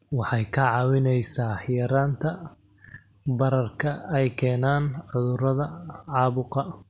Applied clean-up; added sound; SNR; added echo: none; none; none; none.